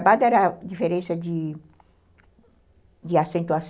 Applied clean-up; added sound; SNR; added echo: none; none; none; none.